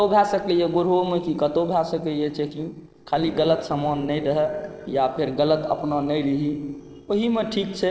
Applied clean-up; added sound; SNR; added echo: neural separator model SepFormer DNS4.